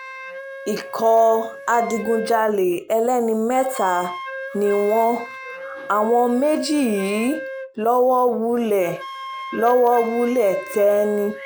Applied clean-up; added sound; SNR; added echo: none; Wind instrument, woodwind instrument; 14 dB; none.